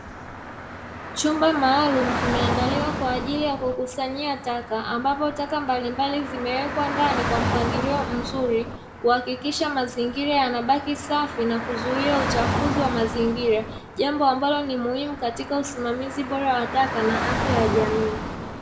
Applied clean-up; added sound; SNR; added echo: none; Traffic noise, roadway noise / Car; 5 dB; reverberation time 1.3 s.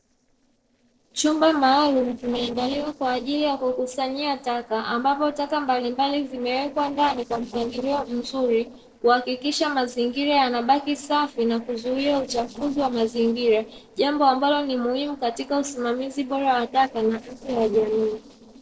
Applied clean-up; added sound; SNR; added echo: neural separator model SepFormer DNS4.